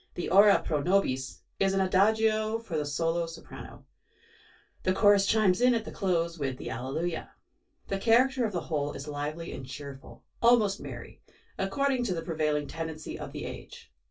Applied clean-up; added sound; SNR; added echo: none; none; none; reverberation time 0.2 s.